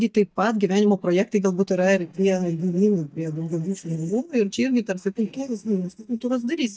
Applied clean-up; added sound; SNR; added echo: neural mask model DeepFilterNet 3.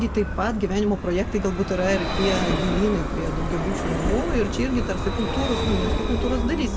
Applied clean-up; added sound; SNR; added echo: none; Vehicle; 1 dB; reverberation time 2.0 s.